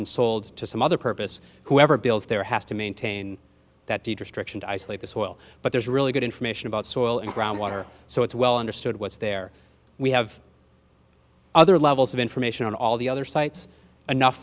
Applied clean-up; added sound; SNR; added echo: none; none; none; none.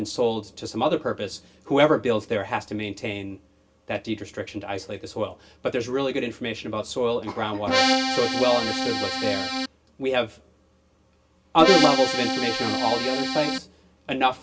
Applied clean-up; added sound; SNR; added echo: none; Accordion; -2 dB; reverberation time 0.2 s.